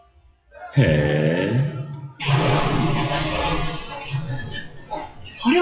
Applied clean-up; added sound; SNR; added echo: classical method WPE with log-MMSE.